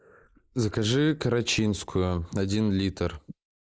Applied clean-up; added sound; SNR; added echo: neural mask model Resemble Enhance denoiser.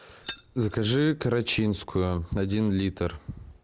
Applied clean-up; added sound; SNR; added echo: none; Keys jangling; 14 dB; none.